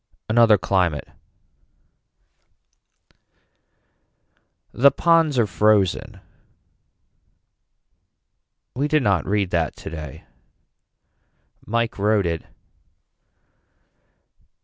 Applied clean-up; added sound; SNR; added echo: none; none; none; none.